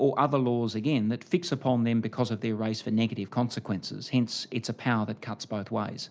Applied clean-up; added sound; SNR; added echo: none; none; none; none.